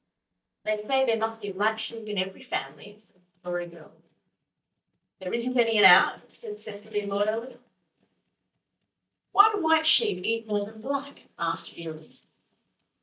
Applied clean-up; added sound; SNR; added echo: neural mask model DeepFilterNet 3.